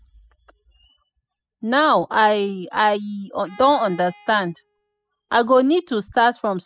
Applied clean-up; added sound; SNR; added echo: classical method spectral subtraction.